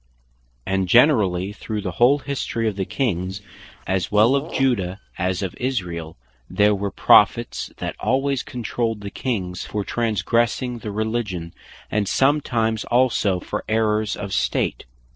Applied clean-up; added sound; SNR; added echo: neural separator model SepFormer DNS4.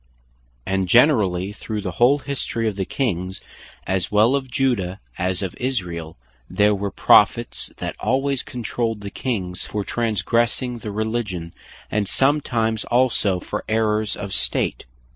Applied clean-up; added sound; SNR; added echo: none; none; none; none.